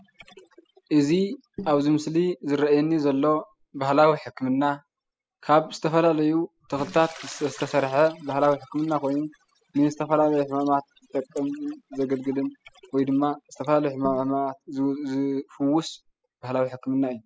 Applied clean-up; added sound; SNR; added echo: classical method spectral subtraction.